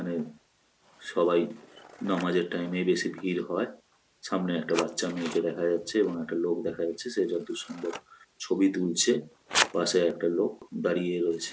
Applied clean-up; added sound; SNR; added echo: none; Scissors; 11 dB; none.